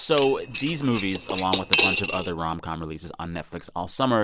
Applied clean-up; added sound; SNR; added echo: none; Cutlery, silverware / Dishes, pots, and pans; 2 dB; none.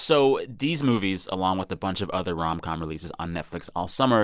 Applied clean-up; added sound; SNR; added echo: none; none; none; none.